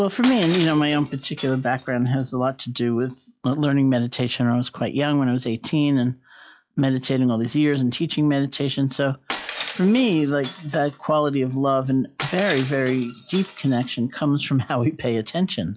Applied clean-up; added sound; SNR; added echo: classical method log-MMSE.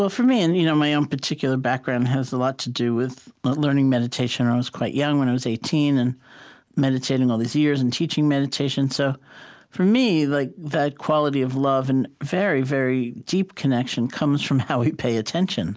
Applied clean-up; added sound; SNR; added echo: none; none; none; none.